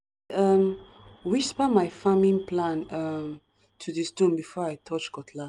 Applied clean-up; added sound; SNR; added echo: none; none; none; none.